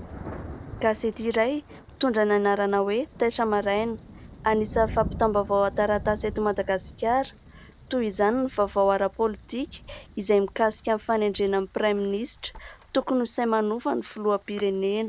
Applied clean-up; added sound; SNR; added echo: none; Thunder; 16 dB; none.